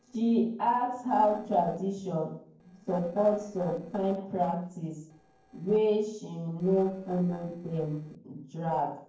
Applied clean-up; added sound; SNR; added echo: neural separator model SepFormer DNS4.